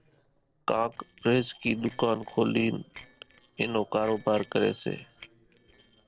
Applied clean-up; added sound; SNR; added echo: neural separator model SepFormer DNS4.